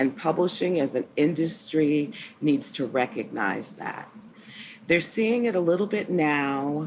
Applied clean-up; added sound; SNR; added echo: none; none; none; none.